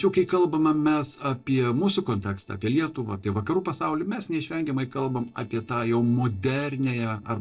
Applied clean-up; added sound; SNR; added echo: neural separator model SepFormer DNS4.